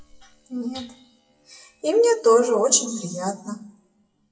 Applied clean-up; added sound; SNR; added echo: classical method WPE with log-MMSE.